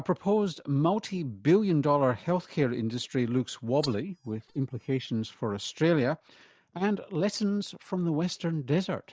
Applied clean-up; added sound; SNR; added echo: neural mask model DeepFilterNet 3.